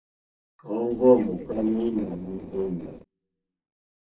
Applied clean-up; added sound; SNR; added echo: neural separator model SepFormer DNS4.